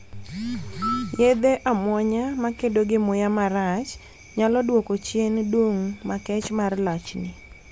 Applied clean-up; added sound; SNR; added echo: none; none; none; none.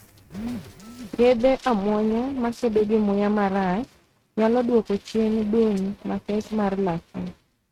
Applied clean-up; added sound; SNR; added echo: neural mask model RNNoise.